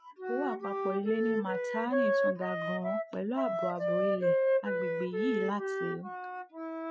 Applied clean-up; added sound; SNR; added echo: classical method Wiener filter.